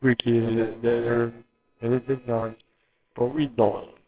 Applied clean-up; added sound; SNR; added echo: neural separator model SepFormer WHAMR!.